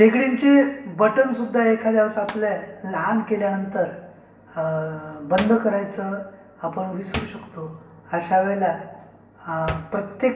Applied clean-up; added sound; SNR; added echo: none; Hands; 18 dB; reverberation time 1.1 s.